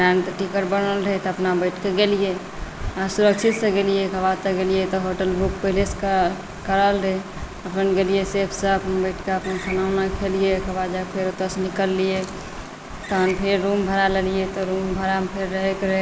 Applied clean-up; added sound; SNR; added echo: none; Screech; 19 dB; none.